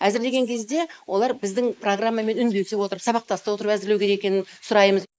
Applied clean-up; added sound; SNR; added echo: neural mask model Resemble Enhance denoiser.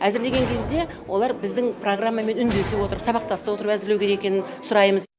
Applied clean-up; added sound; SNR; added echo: none; Whoosh, swoosh, swish; 11 dB; none.